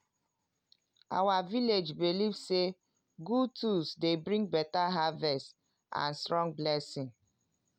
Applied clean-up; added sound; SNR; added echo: none; none; none; none.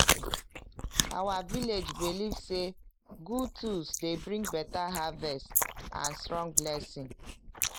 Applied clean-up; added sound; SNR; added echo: neural mask model Resemble Enhance denoiser.